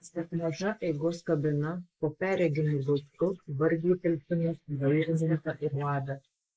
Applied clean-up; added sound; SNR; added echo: neural mask model Resemble Enhance denoiser.